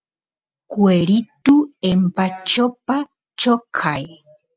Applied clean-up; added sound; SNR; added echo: none; none; none; none.